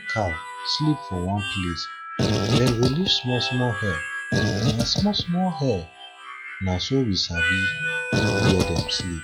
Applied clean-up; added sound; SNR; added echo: classical method log-MMSE.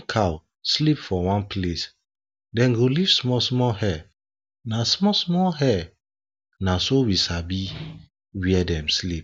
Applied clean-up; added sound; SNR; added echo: none; none; none; none.